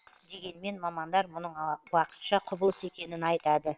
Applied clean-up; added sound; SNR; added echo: neural separator model SepFormer WHAM!.